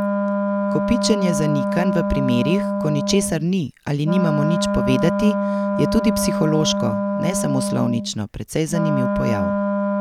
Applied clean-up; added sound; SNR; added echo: none; Wind instrument, woodwind instrument; 0 dB; none.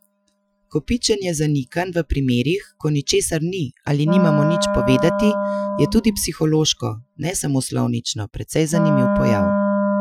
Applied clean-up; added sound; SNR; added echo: classical method Wiener filter.